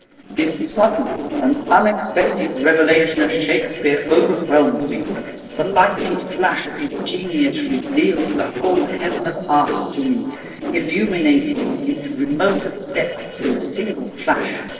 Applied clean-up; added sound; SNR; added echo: neural separator model SepFormer DNS4.